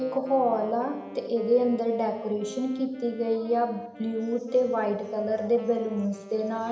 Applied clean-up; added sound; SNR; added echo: none; Wind instrument, woodwind instrument; 18 dB; reverberation time 0.8 s.